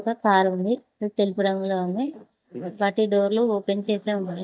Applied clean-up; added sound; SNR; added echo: neural mask model DeepFilterNet 3.